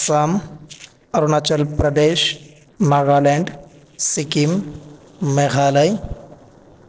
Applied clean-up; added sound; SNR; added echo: neural separator model SepFormer DNS4.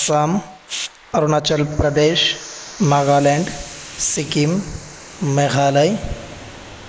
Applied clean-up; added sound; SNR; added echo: neural mask model Resemble Enhance denoiser.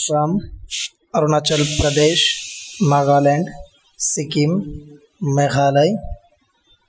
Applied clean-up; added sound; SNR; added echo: classical method Wiener filter.